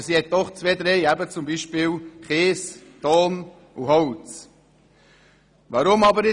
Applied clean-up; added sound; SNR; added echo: none; none; none; none.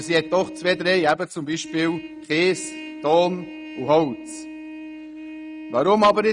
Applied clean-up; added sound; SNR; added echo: neural mask model RNNoise.